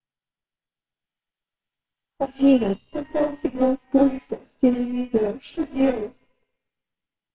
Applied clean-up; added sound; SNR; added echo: neural separator model SepFormer WHAMR!.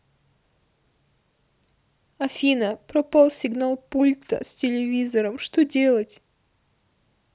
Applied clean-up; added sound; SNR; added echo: none; none; none; none.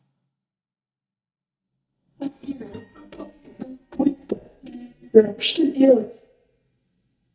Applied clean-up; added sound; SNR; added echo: neural mask model DeepFilterNet 3.